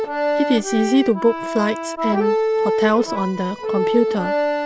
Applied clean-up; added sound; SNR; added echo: none; Accordion; 1 dB; none.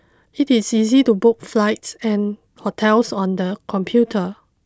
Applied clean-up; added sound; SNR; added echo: none; none; none; none.